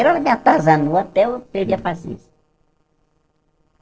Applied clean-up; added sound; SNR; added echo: neural separator model SepFormer DNS4.